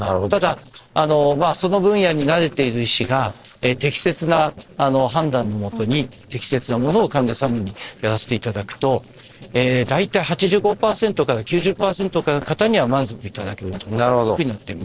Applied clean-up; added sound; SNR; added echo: neural separator model SepFormer DNS4.